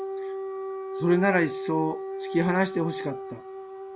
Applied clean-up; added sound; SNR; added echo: none; Siren / Dog; 6 dB; none.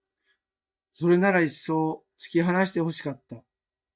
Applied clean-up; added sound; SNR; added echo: neural mask model DeepFilterNet 3.